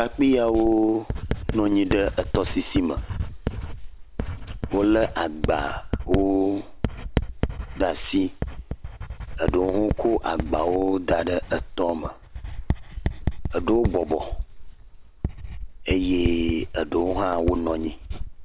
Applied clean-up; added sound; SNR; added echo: none; Writing; 5 dB; none.